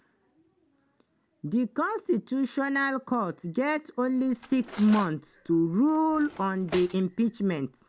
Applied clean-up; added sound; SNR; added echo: none; Cutlery, silverware; 17 dB; none.